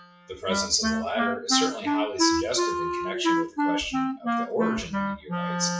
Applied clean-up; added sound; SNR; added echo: classical method WPE with log-MMSE.